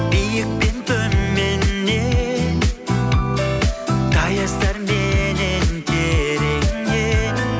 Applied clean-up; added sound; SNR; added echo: none; none; none; none.